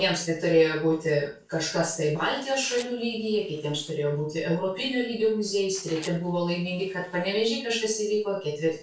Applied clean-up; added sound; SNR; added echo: neural separator model SepFormer DNS4.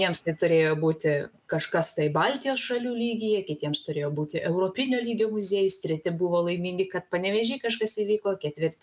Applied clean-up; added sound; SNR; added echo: none; none; none; none.